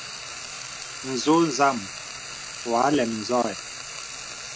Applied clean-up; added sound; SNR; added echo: none; Frying (food); 10 dB; none.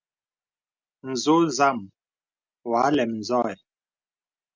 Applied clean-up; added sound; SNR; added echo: none; none; none; none.